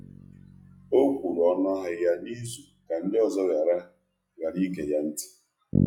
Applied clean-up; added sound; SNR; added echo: classical method log-MMSE.